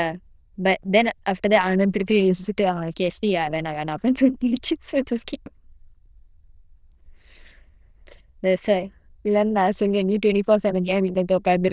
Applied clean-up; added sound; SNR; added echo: neural diffusion model UNIVERSE++.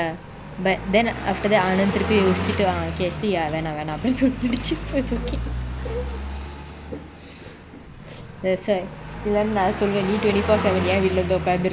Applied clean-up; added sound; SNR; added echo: none; Car passing by; 6 dB; none.